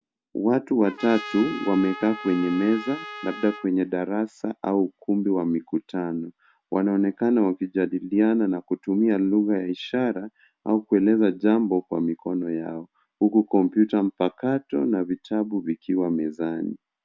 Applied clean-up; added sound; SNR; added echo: none; Trumpet; 14 dB; none.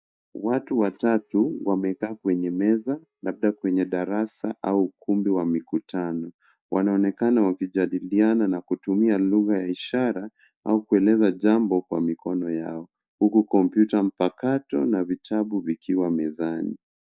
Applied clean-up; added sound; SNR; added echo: neural mask model DeepFilterNet 3.